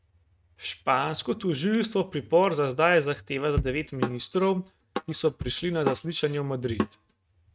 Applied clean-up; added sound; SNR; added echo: neural mask model RNNoise.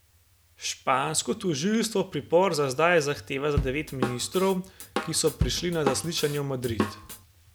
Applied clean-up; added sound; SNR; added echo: none; Drum / Drum kit; 5 dB; none.